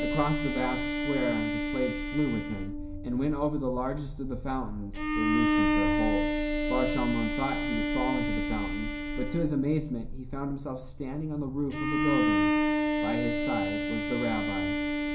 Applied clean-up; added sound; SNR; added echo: none; Bowed string instrument; -1 dB; reverberation time 0.7 s.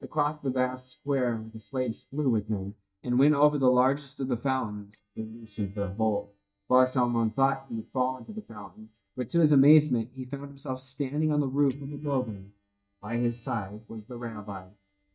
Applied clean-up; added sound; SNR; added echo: neural mask model DeepFilterNet 3.